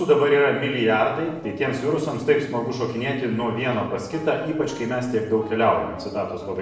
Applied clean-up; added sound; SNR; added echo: none; Guitar; 18 dB; reverberation time 0.8 s.